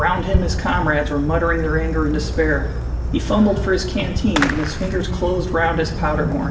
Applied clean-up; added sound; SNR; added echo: none; Fireworks; 2 dB; reverberation time 0.8 s.